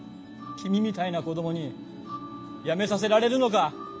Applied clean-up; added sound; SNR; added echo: none; none; none; none.